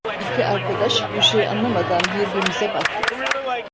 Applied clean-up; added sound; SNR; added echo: none; Clapping; 1 dB; none.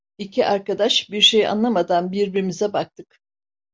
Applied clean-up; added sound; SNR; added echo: none; none; none; none.